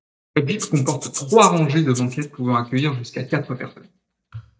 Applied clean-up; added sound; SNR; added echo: neural mask model DeepFilterNet 3.